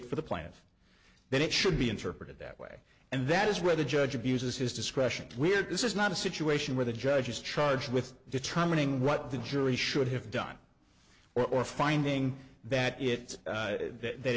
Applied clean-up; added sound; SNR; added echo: none; none; none; none.